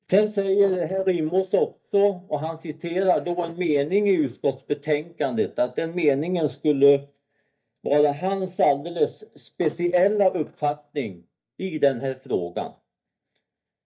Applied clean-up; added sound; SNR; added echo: neural mask model DeepFilterNet 3.